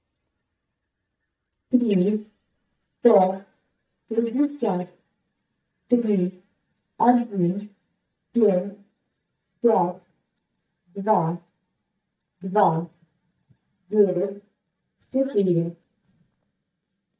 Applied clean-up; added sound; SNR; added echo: neural mask model DeepFilterNet 3.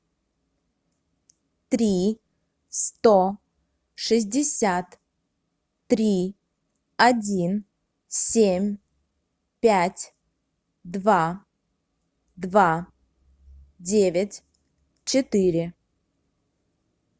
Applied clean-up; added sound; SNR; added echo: none; none; none; none.